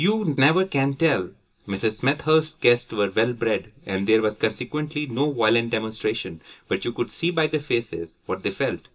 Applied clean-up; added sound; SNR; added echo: none; none; none; reverberation time 0.2 s.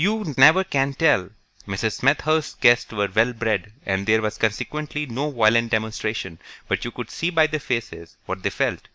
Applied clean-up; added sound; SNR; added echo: none; none; none; none.